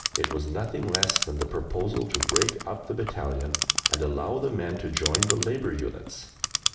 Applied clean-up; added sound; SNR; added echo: none; Clock; 1 dB; reverberation time 0.7 s.